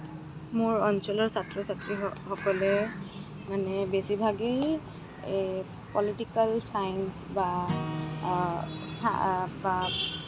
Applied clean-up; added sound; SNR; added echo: none; Acoustic guitar / Strum; 13 dB; none.